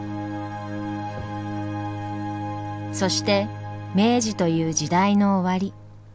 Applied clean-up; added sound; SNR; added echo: none; none; none; none.